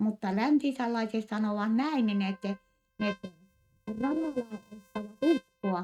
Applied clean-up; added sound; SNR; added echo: neural mask model RNNoise.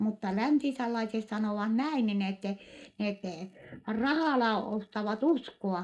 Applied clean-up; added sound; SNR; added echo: neural mask model Resemble Enhance denoiser.